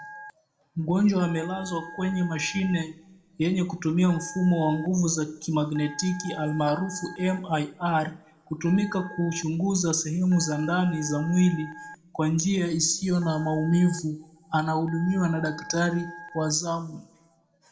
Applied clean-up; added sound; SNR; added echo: none; Telephone; 18 dB; reverberation time 0.4 s.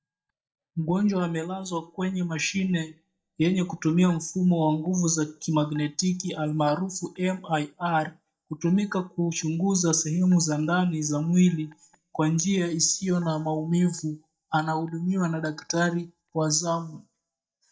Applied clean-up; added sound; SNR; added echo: neural mask model DeepFilterNet 3.